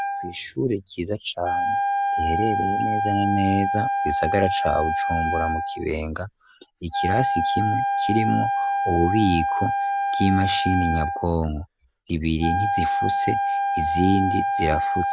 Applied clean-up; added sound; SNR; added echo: none; Wind instrument, woodwind instrument; -1 dB; none.